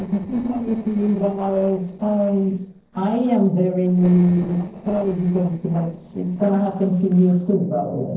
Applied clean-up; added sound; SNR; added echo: neural separator model SepFormer DNS4.